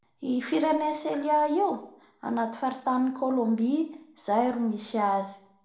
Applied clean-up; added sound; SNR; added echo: none; none; none; reverberation time 0.5 s.